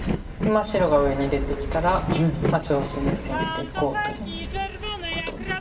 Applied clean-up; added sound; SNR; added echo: none; Train; 3 dB; reverberation time 2.7 s.